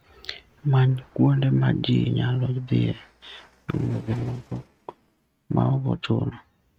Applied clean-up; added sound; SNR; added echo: neural mask model RNNoise.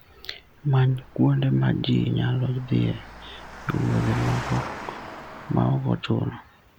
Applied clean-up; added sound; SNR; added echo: none; Engine; 14 dB; none.